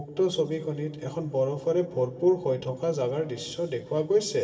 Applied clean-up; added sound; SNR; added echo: none; none; none; reverberation time 1.9 s.